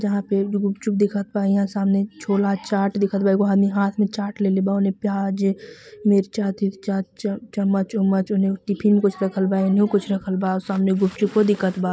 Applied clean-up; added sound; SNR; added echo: none; none; none; none.